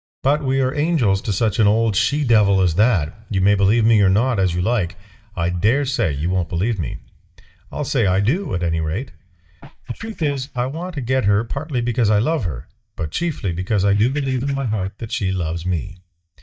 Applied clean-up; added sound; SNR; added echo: neural mask model DeepFilterNet 3.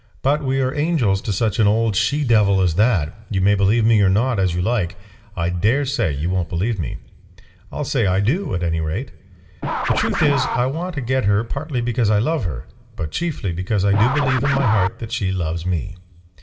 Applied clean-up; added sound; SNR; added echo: none; Scratching (performance technique); 8 dB; reverberation time 0.9 s.